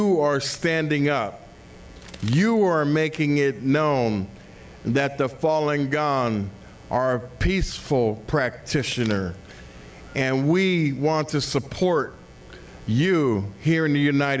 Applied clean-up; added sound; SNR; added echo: none; Bird; 20 dB; none.